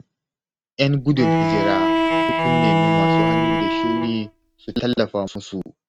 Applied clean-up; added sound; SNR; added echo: neural mask model RNNoise.